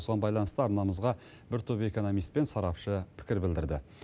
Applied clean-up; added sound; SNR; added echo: none; none; none; none.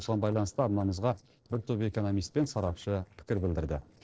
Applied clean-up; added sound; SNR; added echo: neural separator model SepFormer DNS4.